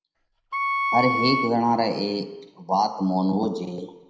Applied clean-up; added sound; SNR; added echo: none; Wind instrument, woodwind instrument; 2 dB; reverberation time 0.7 s.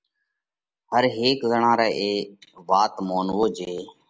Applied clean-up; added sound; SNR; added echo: none; none; none; none.